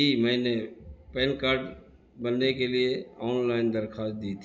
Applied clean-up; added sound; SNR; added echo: none; none; none; none.